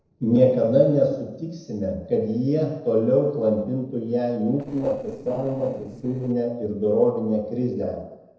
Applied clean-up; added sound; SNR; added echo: neural separator model SepFormer DNS4.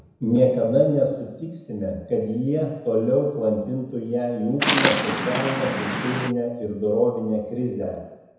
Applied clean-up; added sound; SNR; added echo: none; Waves, surf; 2 dB; reverberation time 1.0 s.